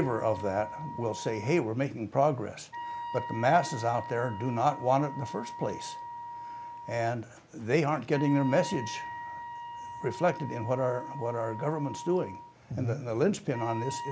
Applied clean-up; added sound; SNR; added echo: none; Wind instrument, woodwind instrument; 11 dB; none.